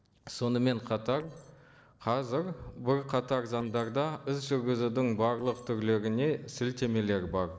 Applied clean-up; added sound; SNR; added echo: neural separator model SepFormer DNS4.